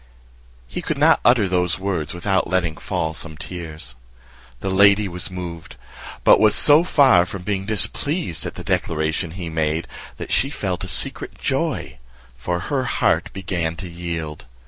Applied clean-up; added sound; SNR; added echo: none; none; none; none.